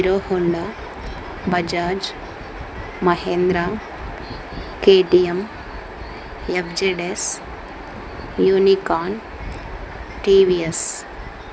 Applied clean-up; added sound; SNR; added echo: none; none; none; none.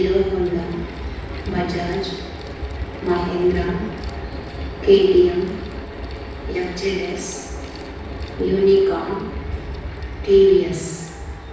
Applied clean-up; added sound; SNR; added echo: none; Mechanical fan; 17 dB; reverberation time 1.1 s.